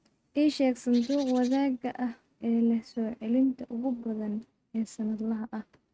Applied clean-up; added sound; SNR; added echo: neural mask model RNNoise.